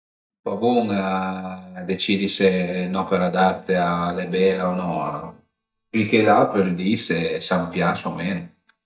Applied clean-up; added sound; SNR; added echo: neural mask model DeepFilterNet 3.